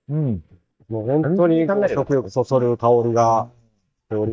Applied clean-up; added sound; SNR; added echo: neural mask model DeepFilterNet 3.